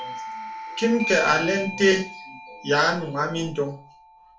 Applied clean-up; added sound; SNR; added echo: none; Doorbell; 11 dB; reverberation time 0.3 s.